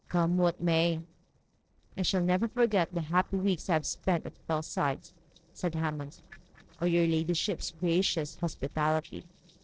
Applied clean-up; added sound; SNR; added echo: neural separator model SepFormer DNS4.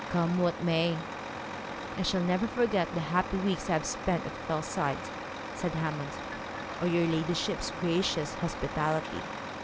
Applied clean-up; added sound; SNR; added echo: none; Truck; 7 dB; none.